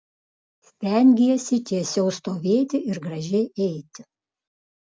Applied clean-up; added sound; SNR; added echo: none; none; none; none.